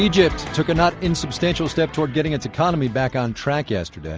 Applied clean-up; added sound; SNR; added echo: none; none; none; none.